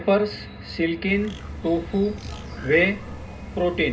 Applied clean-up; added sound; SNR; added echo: none; Bird; 13 dB; reverberation time 0.2 s.